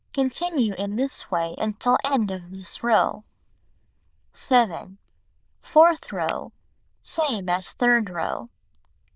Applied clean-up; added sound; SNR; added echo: neural diffusion model UNIVERSE++.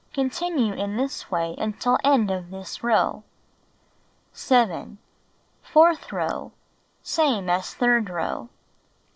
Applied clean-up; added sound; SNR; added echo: neural mask model Resemble Enhance denoiser.